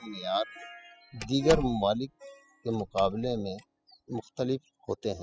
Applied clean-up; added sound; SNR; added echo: classical method spectral subtraction.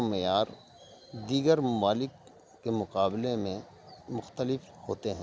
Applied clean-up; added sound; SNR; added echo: none; none; none; none.